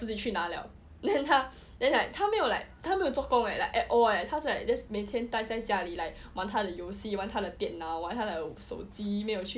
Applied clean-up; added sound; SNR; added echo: none; none; none; none.